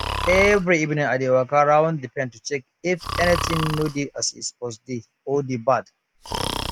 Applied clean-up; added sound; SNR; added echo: none; Breathing; 9 dB; none.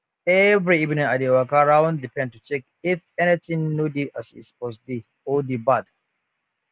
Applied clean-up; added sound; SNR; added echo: none; none; none; none.